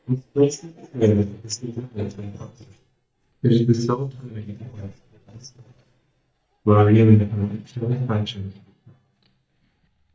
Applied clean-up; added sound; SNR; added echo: neural mask model DeepFilterNet 3.